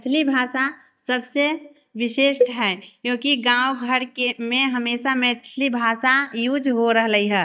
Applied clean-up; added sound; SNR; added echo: neural mask model DeepFilterNet 3.